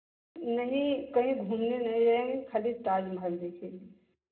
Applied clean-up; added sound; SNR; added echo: none; none; none; reverberation time 0.2 s.